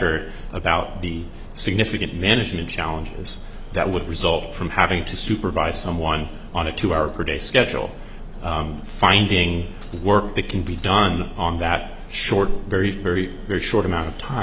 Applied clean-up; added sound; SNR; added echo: none; Shatter; 19 dB; none.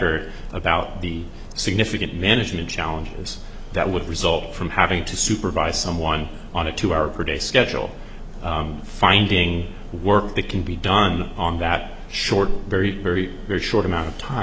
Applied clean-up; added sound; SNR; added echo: none; none; none; none.